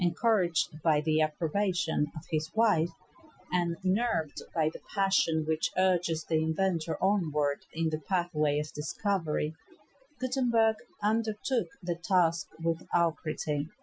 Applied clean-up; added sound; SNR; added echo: classical method Wiener filter.